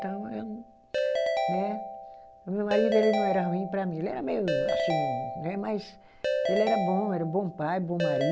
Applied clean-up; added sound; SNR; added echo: none; Ringtone / Keyboard (musical); 0 dB; none.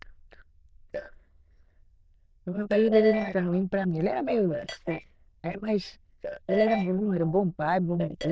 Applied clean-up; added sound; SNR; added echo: neural diffusion model UNIVERSE++.